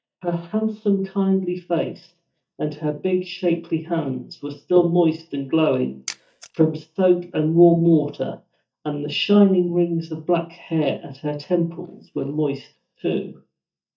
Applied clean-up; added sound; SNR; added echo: neural mask model DeepFilterNet 3.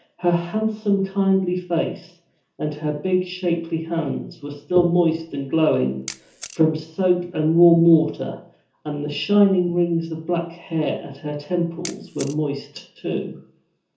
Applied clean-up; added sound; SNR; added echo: none; Camera; 18 dB; reverberation time 0.6 s.